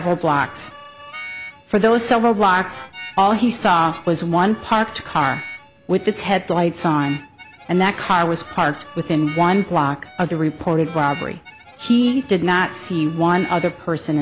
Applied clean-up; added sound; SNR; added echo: none; Harmonica; 18 dB; none.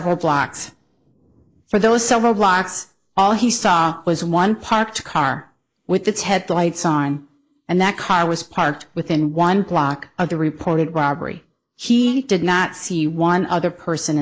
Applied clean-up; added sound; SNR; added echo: neural mask model Resemble Enhance denoiser.